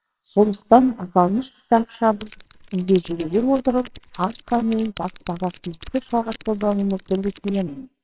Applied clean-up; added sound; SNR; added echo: neural separator model SepFormer WHAMR!.